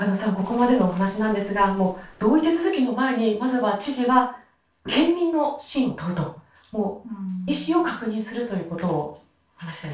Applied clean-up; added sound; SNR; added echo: neural separator model SepFormer DNS4.